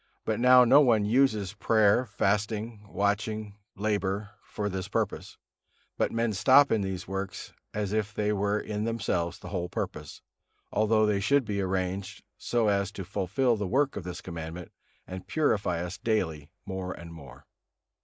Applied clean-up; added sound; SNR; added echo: neural mask model Resemble Enhance denoiser.